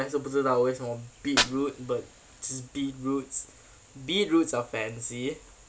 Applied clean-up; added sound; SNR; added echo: none; Fire; 8 dB; none.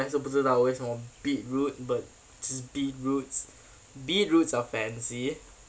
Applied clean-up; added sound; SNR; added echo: none; none; none; none.